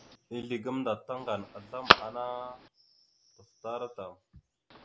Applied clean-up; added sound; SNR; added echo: none; Telephone; -5 dB; none.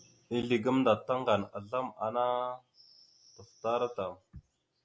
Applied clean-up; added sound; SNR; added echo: none; none; none; none.